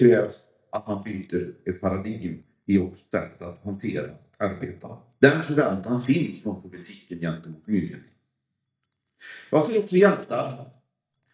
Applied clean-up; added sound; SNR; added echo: neural mask model DeepFilterNet 3.